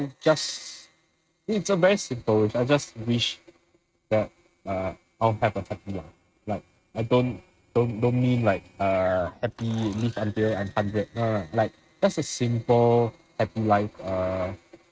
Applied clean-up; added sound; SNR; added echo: neural mask model RNNoise.